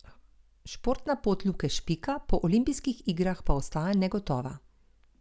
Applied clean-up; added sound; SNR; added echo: none; none; none; none.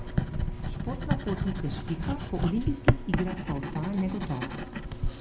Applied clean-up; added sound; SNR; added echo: none; Writing; -3 dB; reverberation time 0.4 s.